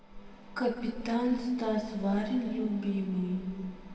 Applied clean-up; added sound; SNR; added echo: none; Motor vehicle (road); 16 dB; reverberation time 2.5 s.